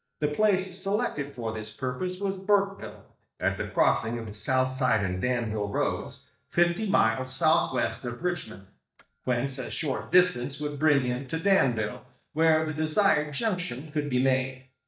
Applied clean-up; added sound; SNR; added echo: neural mask model DeepFilterNet 3.